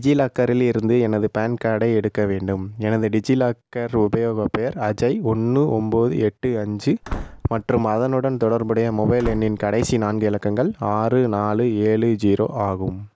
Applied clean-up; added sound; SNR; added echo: none; Slam / Wood; 14 dB; none.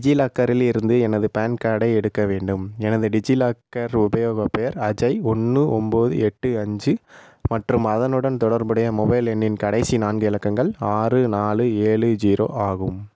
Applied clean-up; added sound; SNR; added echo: none; none; none; none.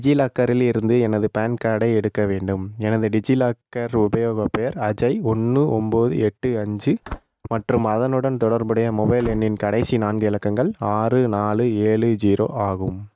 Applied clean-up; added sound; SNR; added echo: neural mask model RNNoise.